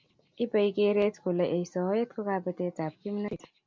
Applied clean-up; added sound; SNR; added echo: none; none; none; none.